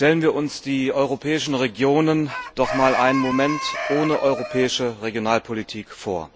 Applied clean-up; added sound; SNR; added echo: none; Chicken, rooster; 7 dB; none.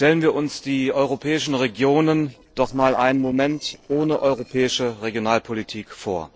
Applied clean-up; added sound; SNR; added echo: neural separator model SepFormer DNS4.